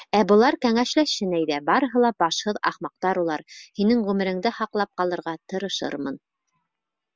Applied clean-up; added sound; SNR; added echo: none; none; none; none.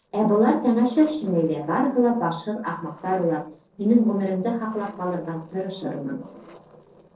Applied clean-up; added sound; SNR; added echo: neural separator model SepFormer DNS4.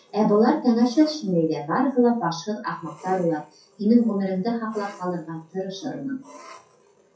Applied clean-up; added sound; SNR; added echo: classical method WPE with log-MMSE.